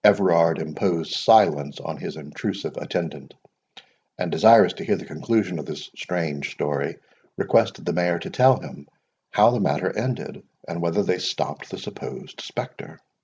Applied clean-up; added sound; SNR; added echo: none; none; none; none.